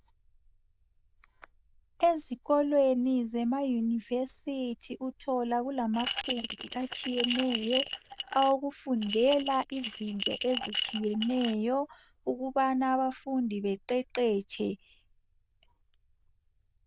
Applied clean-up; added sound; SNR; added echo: neural diffusion model UNIVERSE++.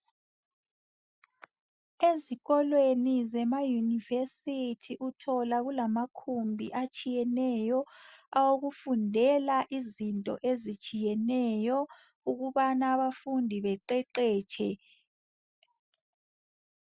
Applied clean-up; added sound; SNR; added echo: none; none; none; none.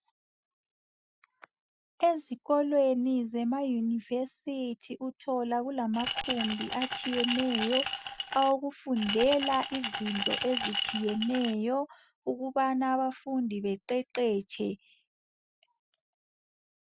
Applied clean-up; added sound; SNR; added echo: none; Glass; 4 dB; none.